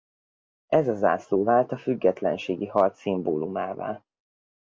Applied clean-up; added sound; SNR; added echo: none; none; none; none.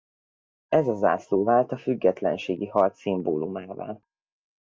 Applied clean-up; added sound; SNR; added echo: neural mask model DeepFilterNet 3.